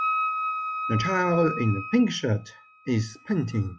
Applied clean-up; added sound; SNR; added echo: classical method log-MMSE.